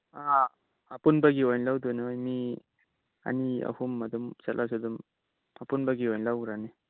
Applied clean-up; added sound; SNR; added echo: none; none; none; none.